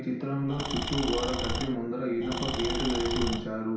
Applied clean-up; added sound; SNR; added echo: none; Engine / Tools; 3 dB; reverberation time 0.6 s.